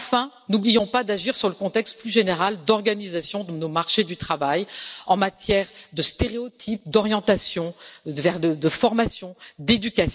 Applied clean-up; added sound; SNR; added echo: none; none; none; none.